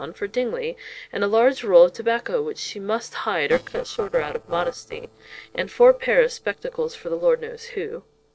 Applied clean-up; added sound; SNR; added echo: neural separator model SepFormer DNS4.